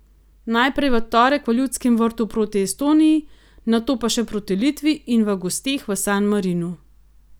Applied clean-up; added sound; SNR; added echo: none; none; none; none.